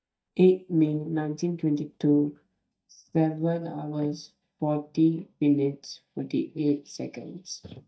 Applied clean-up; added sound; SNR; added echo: neural mask model DeepFilterNet 3.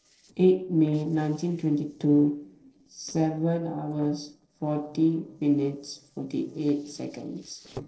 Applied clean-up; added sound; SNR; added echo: neural separator model SepFormer DNS4.